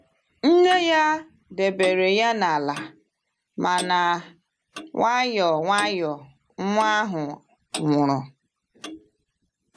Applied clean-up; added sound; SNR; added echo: none; Clock; 17 dB; none.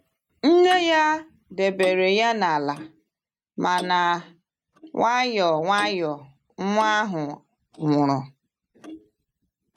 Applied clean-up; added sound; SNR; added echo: neural mask model RNNoise.